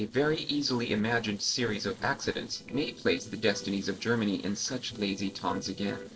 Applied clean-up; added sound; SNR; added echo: neural separator model SepFormer DNS4.